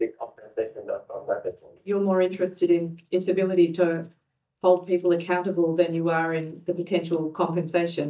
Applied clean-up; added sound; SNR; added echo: neural mask model DeepFilterNet 3.